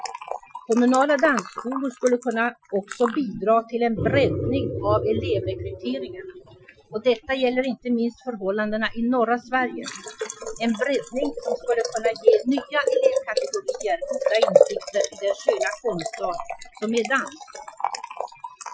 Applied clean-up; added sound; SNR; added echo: classical method Wiener filter.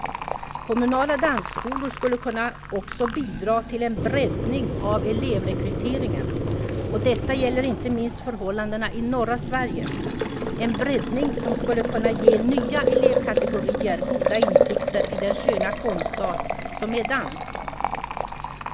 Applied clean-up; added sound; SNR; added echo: none; Boiling; -1 dB; none.